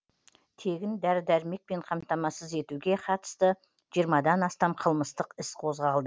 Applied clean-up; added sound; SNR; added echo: none; none; none; none.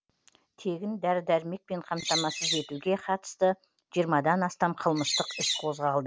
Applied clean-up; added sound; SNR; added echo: none; Bird; 3 dB; none.